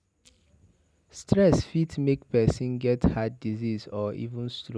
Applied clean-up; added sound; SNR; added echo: none; none; none; none.